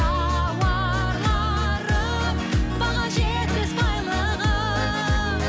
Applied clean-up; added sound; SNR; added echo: none; none; none; none.